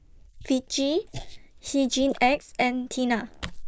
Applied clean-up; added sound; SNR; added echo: neural mask model Resemble Enhance denoiser.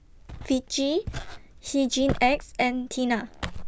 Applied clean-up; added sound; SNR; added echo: none; Walk, footsteps; 9 dB; none.